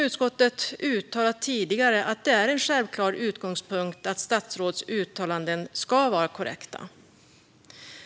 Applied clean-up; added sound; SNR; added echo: none; none; none; none.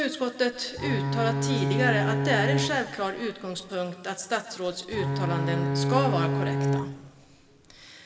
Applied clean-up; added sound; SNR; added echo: none; Bowed string instrument; -2 dB; reverberation time 1.9 s.